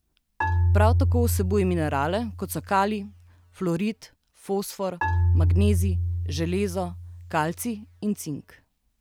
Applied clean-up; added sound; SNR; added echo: none; Marimba, xylophone; -2 dB; none.